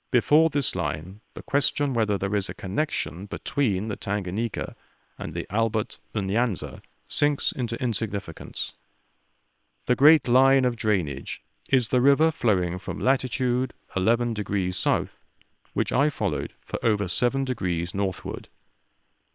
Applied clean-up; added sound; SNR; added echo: neural separator model SepFormer WHAM!.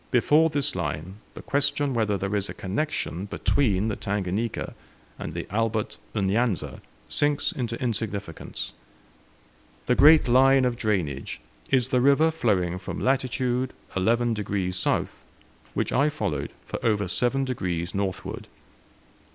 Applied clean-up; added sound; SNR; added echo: none; Bass drum; 7 dB; none.